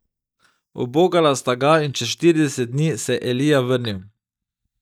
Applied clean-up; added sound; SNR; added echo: neural mask model DeepFilterNet 3.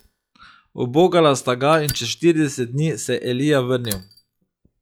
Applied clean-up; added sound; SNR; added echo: classical method log-MMSE.